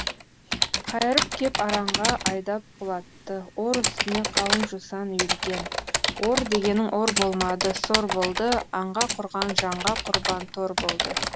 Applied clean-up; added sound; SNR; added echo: none; Typing; 1 dB; none.